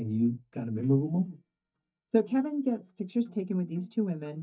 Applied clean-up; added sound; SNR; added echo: neural mask model DeepFilterNet 3.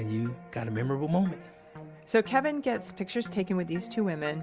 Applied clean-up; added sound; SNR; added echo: none; none; none; none.